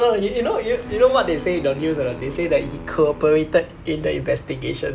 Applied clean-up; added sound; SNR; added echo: none; Wind instrument, woodwind instrument; 17 dB; none.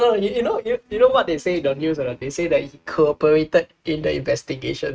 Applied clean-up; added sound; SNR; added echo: neural mask model RNNoise.